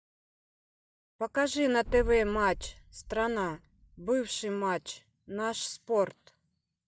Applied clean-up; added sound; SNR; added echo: neural mask model DeepFilterNet 3.